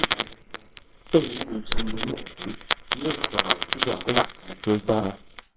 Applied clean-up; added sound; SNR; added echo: neural separator model SepFormer WHAMR!.